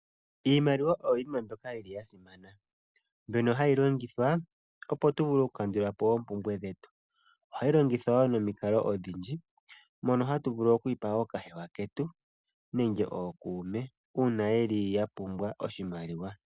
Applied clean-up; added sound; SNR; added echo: none; none; none; none.